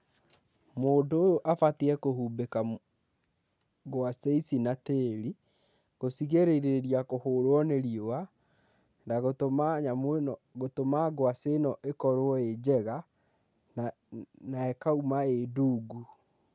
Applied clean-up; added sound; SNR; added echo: none; none; none; none.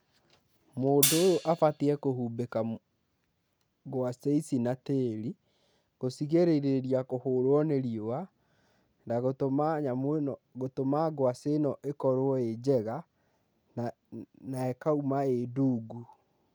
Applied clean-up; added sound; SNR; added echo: none; Hi-hat; 4 dB; none.